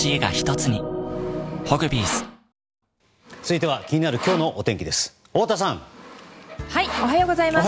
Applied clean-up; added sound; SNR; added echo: none; Sawing; 12 dB; none.